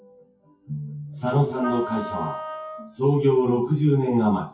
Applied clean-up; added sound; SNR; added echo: classical method WPE with log-MMSE.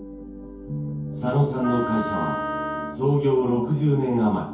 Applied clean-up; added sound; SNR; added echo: none; Wind instrument, woodwind instrument; 7 dB; reverberation time 0.6 s.